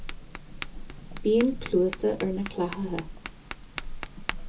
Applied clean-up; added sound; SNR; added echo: none; Tap; 7 dB; reverberation time 0.2 s.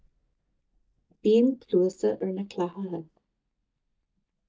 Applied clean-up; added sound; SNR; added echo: neural mask model DeepFilterNet 3.